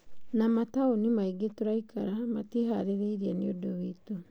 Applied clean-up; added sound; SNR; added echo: none; none; none; none.